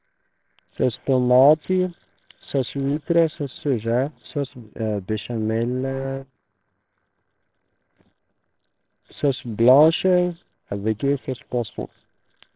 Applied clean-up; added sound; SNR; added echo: neural separator model SepFormer WHAMR!.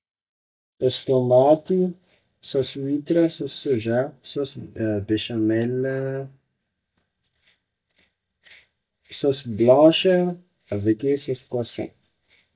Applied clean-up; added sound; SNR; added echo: neural mask model DeepFilterNet 3.